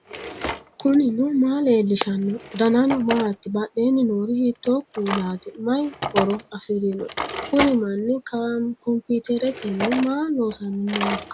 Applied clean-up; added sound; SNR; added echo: none; Drawer open or close; 10 dB; none.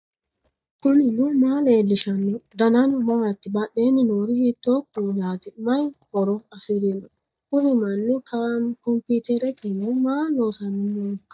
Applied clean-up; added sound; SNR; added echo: neural mask model DeepFilterNet 3.